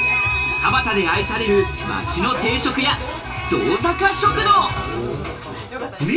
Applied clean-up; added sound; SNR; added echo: none; Clock; 9 dB; reverberation time 0.2 s.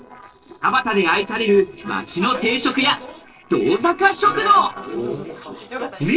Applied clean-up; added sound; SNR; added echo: neural separator model SepFormer DNS4.